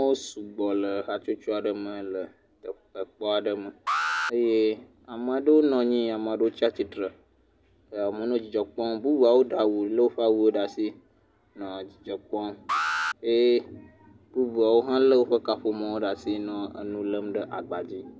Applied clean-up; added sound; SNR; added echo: none; Alarm; 6 dB; none.